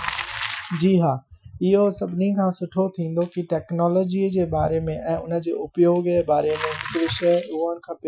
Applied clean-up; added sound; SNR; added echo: classical method Wiener filter.